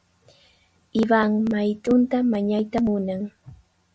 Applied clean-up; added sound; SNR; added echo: none; none; none; none.